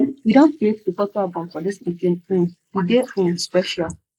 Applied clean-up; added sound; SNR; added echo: neural mask model Resemble Enhance denoiser.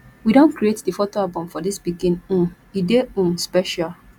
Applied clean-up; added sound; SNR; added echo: none; none; none; none.